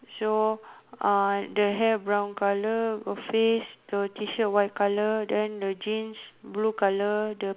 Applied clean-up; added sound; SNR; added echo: none; none; none; none.